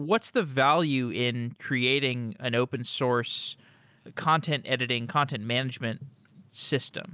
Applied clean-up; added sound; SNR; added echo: none; none; none; none.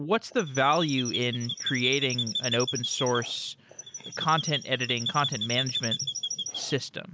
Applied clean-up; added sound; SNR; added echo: none; Chirp, tweet; 5 dB; none.